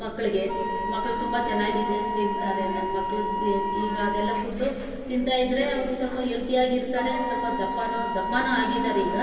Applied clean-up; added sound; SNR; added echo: none; Wind instrument, woodwind instrument; 4 dB; reverberation time 2.6 s.